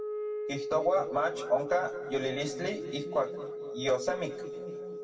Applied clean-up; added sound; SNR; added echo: none; Wind instrument, woodwind instrument; 6 dB; reverberation time 1.9 s.